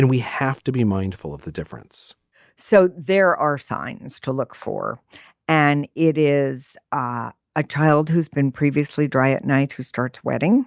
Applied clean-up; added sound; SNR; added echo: none; none; none; none.